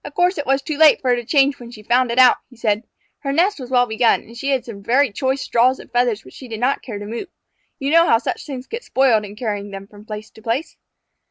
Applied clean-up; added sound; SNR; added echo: none; none; none; none.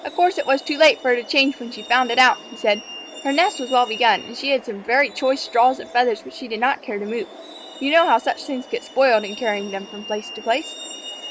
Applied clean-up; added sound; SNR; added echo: none; Truck; 16 dB; none.